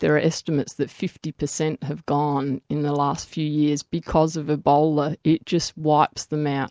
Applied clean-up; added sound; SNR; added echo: none; none; none; none.